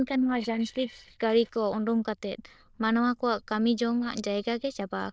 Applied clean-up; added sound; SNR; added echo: neural diffusion model UNIVERSE++.